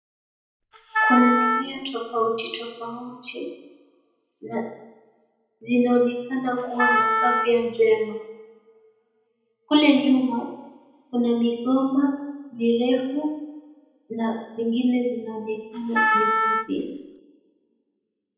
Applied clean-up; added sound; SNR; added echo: none; Wind instrument, woodwind instrument; -1 dB; reverberation time 0.9 s.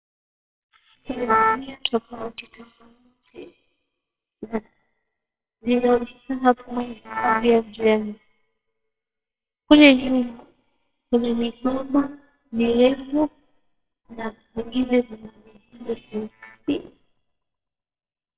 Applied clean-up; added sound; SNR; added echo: neural separator model SepFormer WHAMR!.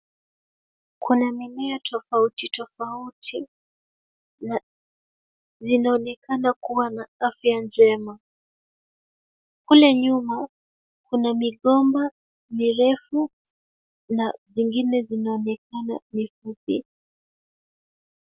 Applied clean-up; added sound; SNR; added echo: none; none; none; none.